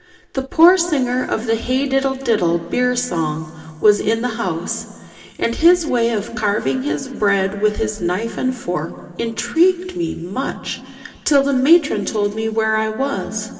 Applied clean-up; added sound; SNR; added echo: none; none; none; reverberation time 2.2 s.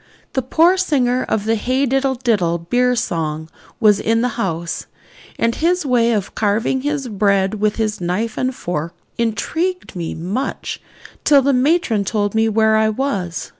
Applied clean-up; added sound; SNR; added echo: none; none; none; none.